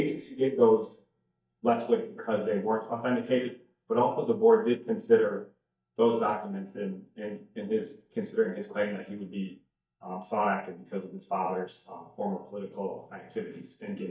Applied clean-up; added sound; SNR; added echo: neural mask model DeepFilterNet 3.